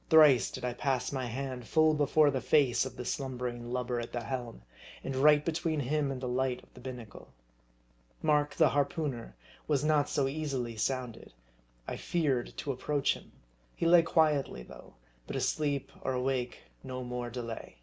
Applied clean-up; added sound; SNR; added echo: none; none; none; none.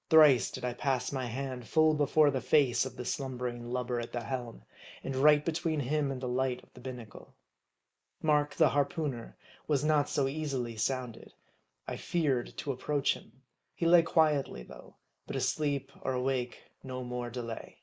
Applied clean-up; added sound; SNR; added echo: neural mask model Resemble Enhance denoiser.